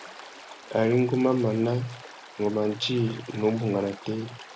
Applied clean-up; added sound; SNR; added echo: none; Stream; 18 dB; none.